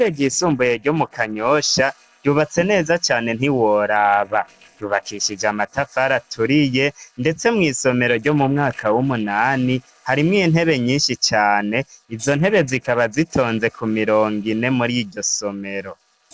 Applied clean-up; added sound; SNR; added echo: neural separator model SepFormer DNS4.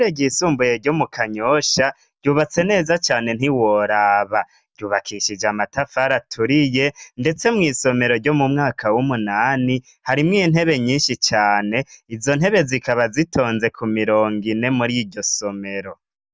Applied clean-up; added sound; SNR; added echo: none; none; none; none.